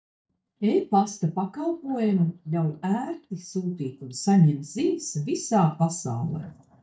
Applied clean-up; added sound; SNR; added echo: neural mask model DeepFilterNet 3.